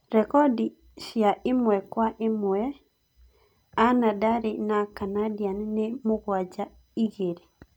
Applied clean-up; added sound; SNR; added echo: none; none; none; none.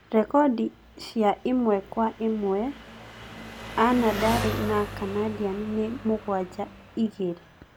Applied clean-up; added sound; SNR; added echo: none; Engine; 11 dB; none.